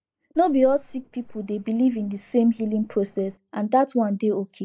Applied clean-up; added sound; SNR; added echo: neural mask model Resemble Enhance denoiser.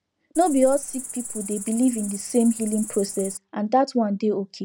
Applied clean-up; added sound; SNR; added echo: none; Cricket; 11 dB; none.